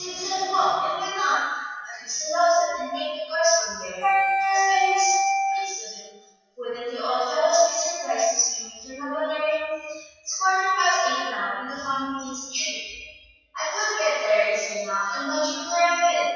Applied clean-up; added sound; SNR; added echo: classical method WPE with log-MMSE.